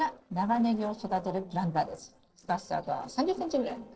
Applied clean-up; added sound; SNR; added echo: neural separator model SepFormer DNS4.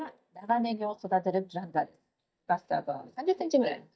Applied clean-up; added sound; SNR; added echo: neural mask model DeepFilterNet 3.